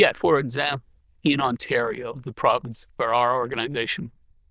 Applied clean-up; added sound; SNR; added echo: neural diffusion model UNIVERSE++.